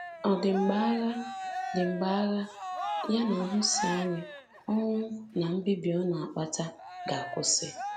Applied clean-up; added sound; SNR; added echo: none; Cheering; 9 dB; none.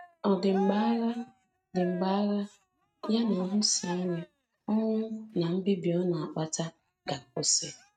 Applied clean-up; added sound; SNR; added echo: neural mask model RNNoise.